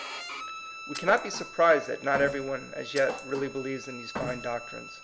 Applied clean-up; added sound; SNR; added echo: none; Bowed string instrument + Thump, thud; 10 dB; none.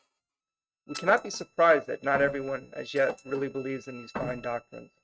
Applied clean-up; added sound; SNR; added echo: neural mask model RNNoise.